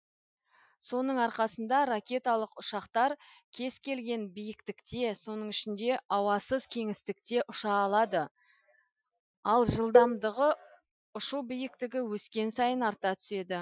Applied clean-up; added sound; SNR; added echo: classical method Wiener filter.